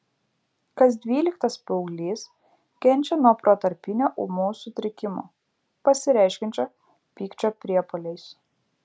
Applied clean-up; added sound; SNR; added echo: none; none; none; none.